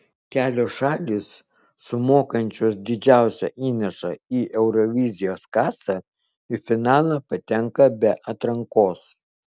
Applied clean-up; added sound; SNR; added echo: none; none; none; none.